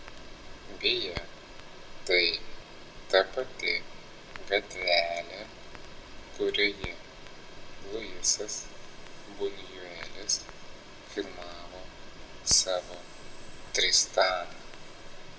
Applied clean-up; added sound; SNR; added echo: none; Crackle; 11 dB; reverberation time 0.4 s.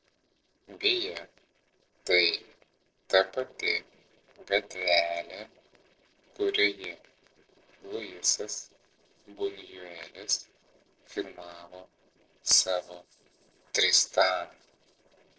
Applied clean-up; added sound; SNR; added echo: neural separator model SepFormer DNS4.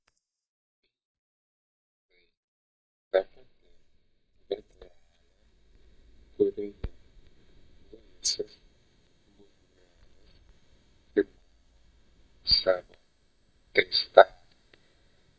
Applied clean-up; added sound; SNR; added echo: neural mask model DeepFilterNet 3.